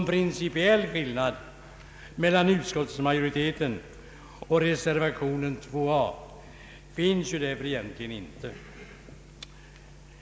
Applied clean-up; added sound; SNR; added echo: none; none; none; none.